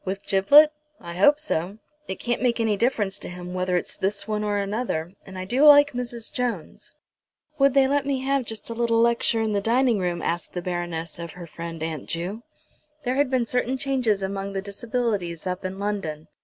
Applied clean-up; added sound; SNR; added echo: none; none; none; none.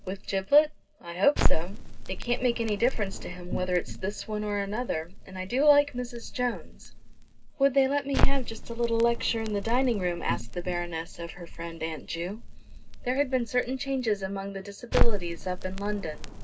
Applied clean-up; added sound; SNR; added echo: none; Crackle; -3 dB; reverberation time 0.2 s.